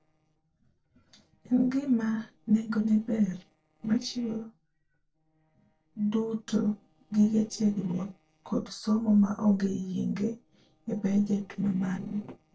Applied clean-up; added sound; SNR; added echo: neural separator model SepFormer DNS4.